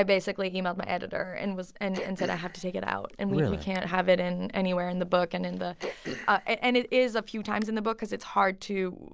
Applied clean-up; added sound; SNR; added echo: none; Cough; 15 dB; none.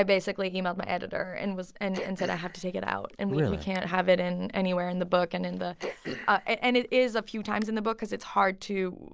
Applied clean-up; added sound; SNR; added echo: neural mask model Resemble Enhance denoiser.